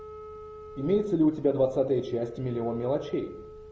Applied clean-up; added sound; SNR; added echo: none; Wind instrument, woodwind instrument; 17 dB; none.